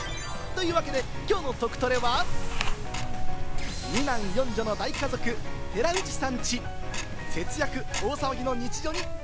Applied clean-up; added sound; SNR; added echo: none; Tick-tock; -2 dB; none.